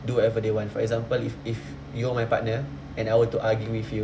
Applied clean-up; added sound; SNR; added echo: none; none; none; none.